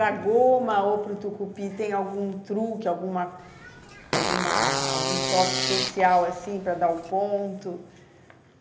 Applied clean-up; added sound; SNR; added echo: none; Fart; 2 dB; reverberation time 0.8 s.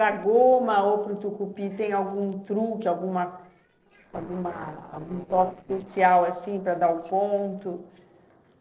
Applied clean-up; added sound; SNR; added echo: neural separator model SepFormer DNS4.